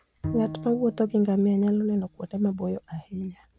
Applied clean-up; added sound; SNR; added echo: none; Bowed string instrument; 13 dB; none.